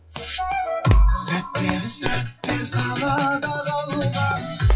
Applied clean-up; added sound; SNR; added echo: classical method WPE with log-MMSE.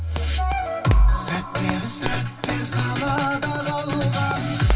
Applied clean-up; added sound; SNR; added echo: none; Run; 13 dB; reverberation time 0.1 s.